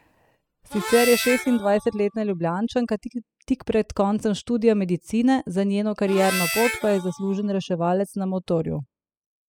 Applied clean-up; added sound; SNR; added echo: classical method spectral subtraction.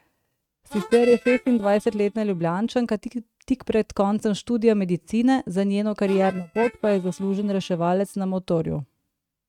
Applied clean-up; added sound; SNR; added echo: neural mask model RNNoise.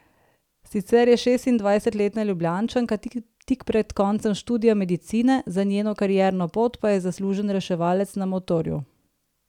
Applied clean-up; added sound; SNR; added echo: none; none; none; none.